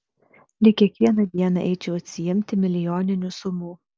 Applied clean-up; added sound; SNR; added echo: none; none; none; none.